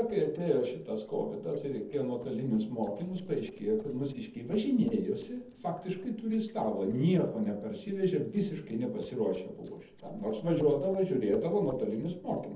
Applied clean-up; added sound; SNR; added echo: neural separator model SepFormer DNS4.